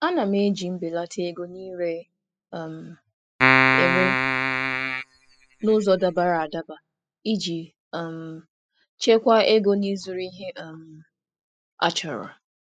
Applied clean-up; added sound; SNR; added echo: classical method spectral subtraction.